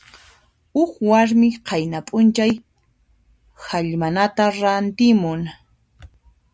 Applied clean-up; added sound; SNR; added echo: none; none; none; none.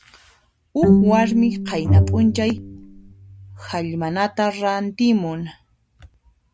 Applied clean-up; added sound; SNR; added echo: none; Bowed string instrument + Bowed string instrument; -2 dB; none.